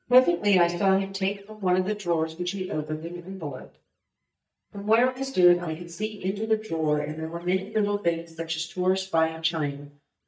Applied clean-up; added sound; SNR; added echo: neural mask model DeepFilterNet 3.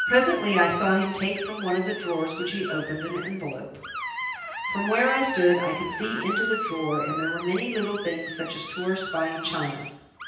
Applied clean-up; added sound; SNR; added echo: none; Screech; 6 dB; reverberation time 0.9 s.